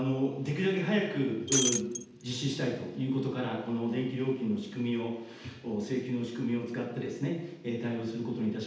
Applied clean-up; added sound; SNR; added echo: none; Shatter; 0 dB; reverberation time 0.8 s.